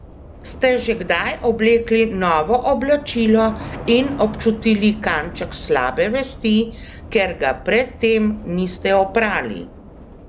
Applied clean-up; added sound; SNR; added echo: none; Subway, metro, underground / Train; 16 dB; none.